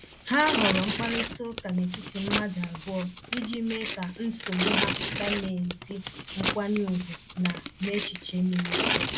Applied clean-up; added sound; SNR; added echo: none; Tearing; 0 dB; none.